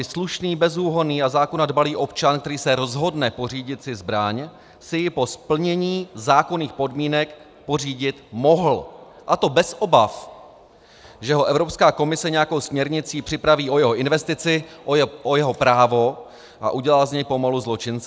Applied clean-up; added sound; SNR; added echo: none; none; none; none.